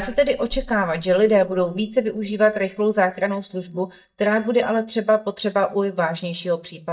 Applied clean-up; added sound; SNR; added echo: neural mask model DeepFilterNet 3.